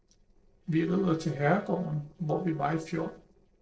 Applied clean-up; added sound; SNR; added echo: neural separator model SepFormer DNS4.